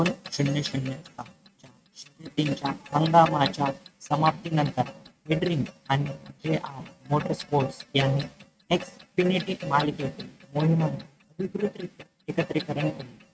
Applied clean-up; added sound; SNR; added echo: neural mask model RNNoise.